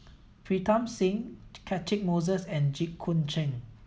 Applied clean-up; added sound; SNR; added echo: none; none; none; none.